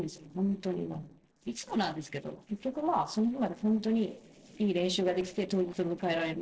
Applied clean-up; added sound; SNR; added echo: neural separator model SepFormer DNS4.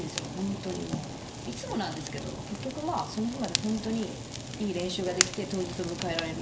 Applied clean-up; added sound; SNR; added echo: none; Fire; 2 dB; reverberation time 2.0 s.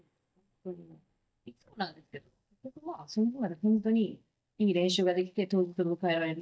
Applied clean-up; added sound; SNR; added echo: neural mask model DeepFilterNet 3.